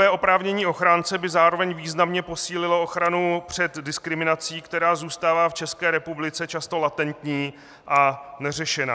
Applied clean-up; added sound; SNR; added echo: none; none; none; none.